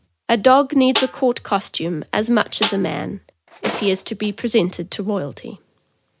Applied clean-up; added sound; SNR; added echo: none; Snare drum + Tools; 9 dB; none.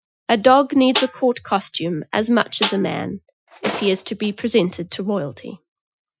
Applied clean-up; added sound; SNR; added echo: classical method Wiener filter.